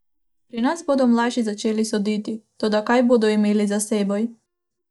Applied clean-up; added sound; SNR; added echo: neural mask model DeepFilterNet 3.